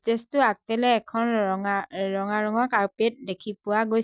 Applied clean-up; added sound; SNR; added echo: none; none; none; none.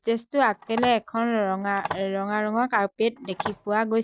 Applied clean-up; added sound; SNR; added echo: none; Telephone; 12 dB; none.